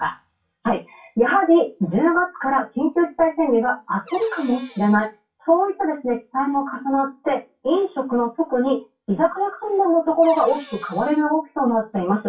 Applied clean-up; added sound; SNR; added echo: classical method WPE with log-MMSE.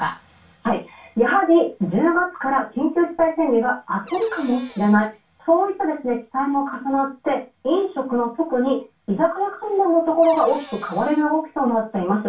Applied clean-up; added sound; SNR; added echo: none; Cupboard open or close / Door; 19 dB; reverberation time 0.2 s.